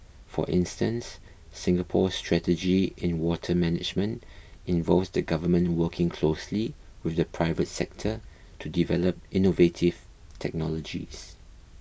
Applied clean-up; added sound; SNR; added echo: none; none; none; none.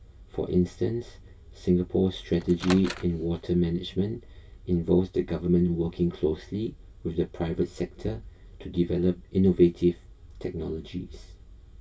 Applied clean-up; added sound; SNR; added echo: none; Microwave oven; 11 dB; reverberation time 0.1 s.